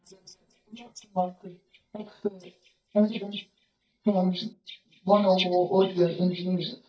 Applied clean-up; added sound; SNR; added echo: neural mask model DeepFilterNet 3.